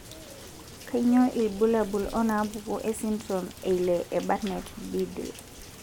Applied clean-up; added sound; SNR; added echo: none; Rain; 16 dB; none.